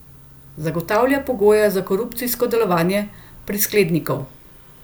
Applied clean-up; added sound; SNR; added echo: none; none; none; none.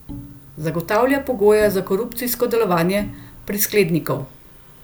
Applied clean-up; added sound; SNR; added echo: none; Bowed string instrument; 19 dB; none.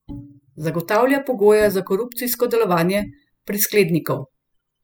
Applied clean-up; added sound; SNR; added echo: classical method spectral subtraction.